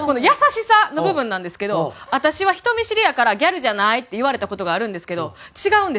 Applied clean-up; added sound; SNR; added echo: none; none; none; none.